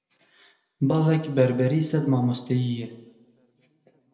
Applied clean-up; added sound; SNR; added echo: none; none; none; reverberation time 0.9 s.